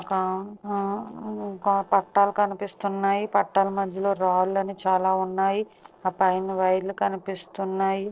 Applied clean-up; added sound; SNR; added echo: neural separator model SepFormer DNS4.